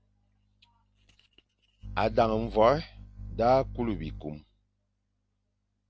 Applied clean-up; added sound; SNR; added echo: none; none; none; none.